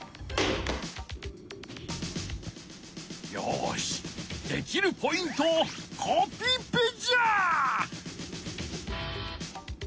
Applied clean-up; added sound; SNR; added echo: none; Fire + Bowed string instrument; 19 dB; none.